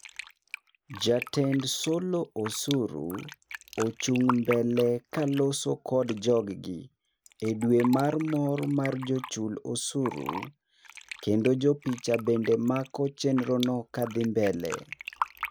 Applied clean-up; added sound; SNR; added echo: none; Fill (with liquid); 13 dB; none.